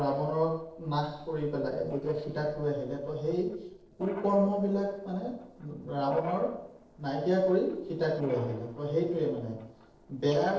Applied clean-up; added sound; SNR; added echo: neural separator model SepFormer DNS4.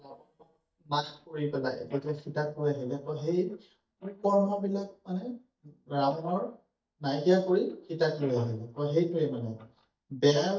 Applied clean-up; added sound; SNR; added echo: neural mask model DeepFilterNet 3.